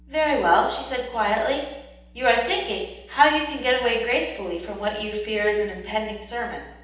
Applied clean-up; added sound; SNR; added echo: none; none; none; reverberation time 0.8 s.